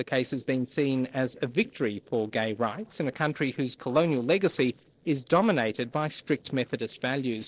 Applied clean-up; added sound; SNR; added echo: neural separator model SepFormer DNS4.